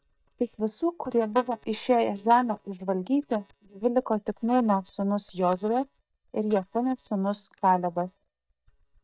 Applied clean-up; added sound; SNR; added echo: neural mask model DeepFilterNet 3.